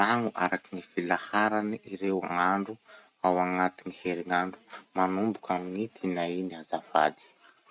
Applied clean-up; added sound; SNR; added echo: none; none; none; none.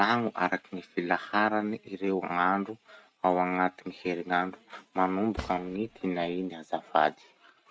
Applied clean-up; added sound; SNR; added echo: none; Cutlery, silverware / Drawer open or close; 14 dB; none.